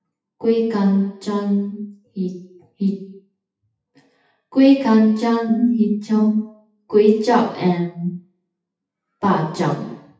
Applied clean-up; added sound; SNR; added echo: classical method WPE with log-MMSE.